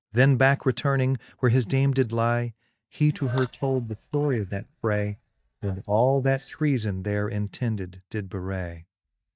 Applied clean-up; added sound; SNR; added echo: neural mask model DeepFilterNet 3.